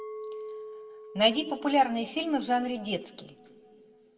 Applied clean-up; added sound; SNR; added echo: none; Chink, clink; 14 dB; reverberation time 1.1 s.